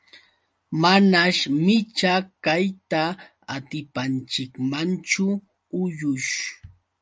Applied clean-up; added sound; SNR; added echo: none; none; none; none.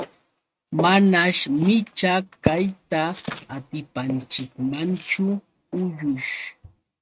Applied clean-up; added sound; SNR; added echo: neural mask model RNNoise.